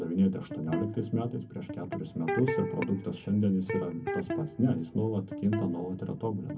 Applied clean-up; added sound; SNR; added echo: none; Electric guitar; 7 dB; reverberation time 0.3 s.